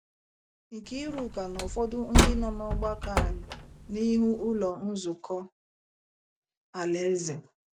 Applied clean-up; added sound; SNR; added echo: none; Slam; -3 dB; none.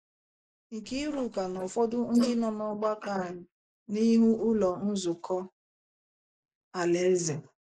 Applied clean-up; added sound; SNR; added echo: neural mask model Resemble Enhance denoiser.